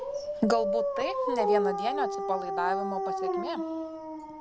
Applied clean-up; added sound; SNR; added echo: none; Dog; -2 dB; none.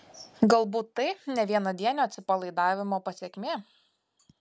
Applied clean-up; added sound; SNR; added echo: none; none; none; none.